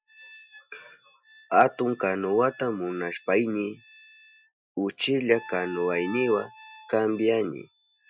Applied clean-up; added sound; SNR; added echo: classical method Wiener filter.